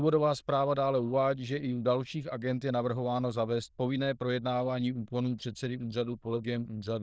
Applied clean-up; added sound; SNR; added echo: neural diffusion model UNIVERSE++.